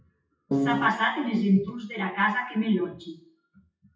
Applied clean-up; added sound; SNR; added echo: classical method WPE with log-MMSE.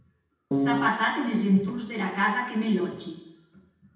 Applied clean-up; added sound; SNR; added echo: none; Piano; -3 dB; reverberation time 0.9 s.